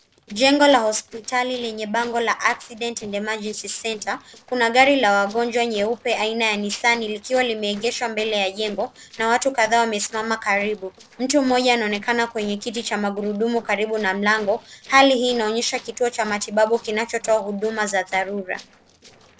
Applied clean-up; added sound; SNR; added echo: neural separator model SepFormer DNS4.